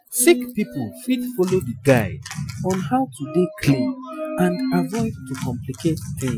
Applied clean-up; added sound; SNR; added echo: classical method Wiener filter.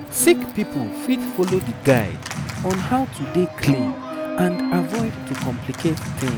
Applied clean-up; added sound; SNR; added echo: none; Organ; 5 dB; none.